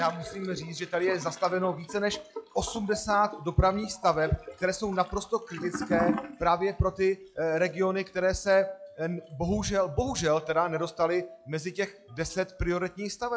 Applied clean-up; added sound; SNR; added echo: classical method log-MMSE.